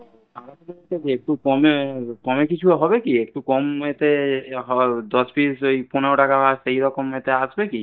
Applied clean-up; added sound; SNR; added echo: neural mask model DeepFilterNet 3.